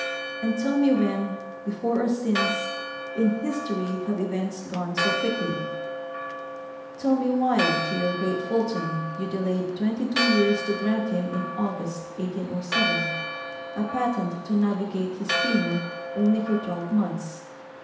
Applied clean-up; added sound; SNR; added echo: none; Church bell; 5 dB; reverberation time 0.8 s.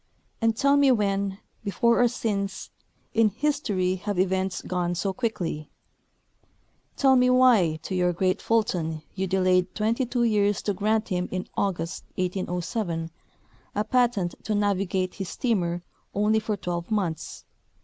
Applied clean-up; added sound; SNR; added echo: none; none; none; none.